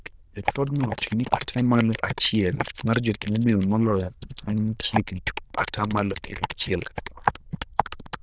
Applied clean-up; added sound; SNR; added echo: neural diffusion model UNIVERSE++.